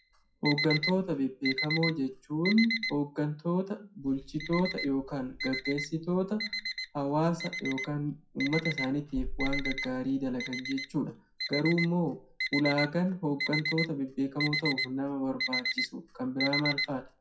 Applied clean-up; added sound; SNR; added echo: classical method WPE with log-MMSE.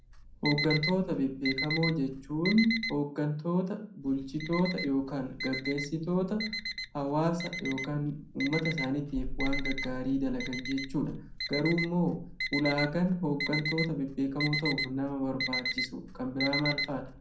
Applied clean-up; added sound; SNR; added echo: none; Alarm; 5 dB; reverberation time 0.5 s.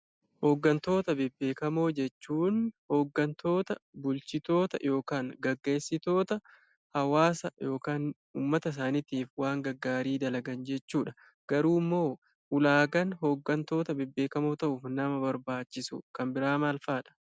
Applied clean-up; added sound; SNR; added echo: none; none; none; none.